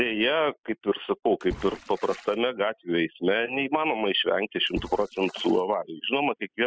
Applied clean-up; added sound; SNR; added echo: classical method spectral subtraction.